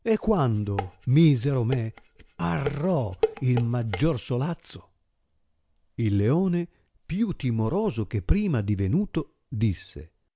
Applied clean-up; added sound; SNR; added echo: none; Dishes, pots, and pans; 9 dB; none.